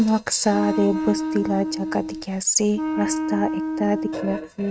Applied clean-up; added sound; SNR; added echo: neural mask model RNNoise.